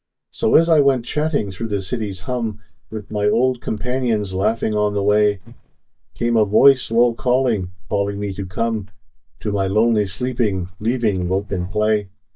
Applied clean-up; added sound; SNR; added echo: neural mask model DeepFilterNet 3.